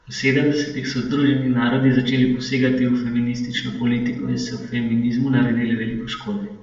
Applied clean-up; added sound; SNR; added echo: none; none; none; reverberation time 0.7 s.